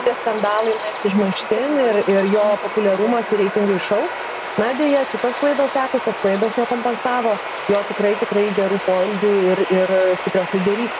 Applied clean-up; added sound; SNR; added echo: none; Bird vocalization, bird call, bird song; 8 dB; none.